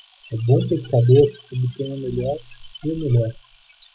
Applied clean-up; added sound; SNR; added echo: classical method spectral subtraction.